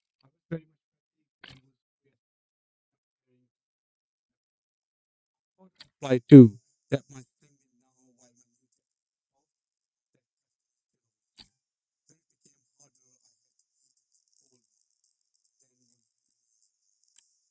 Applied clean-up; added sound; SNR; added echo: neural mask model DeepFilterNet 3.